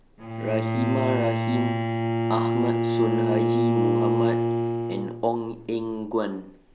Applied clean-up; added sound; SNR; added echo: none; Bowed string instrument; -3 dB; none.